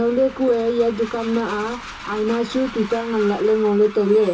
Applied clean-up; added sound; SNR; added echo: none; Train; 16 dB; reverberation time 0.2 s.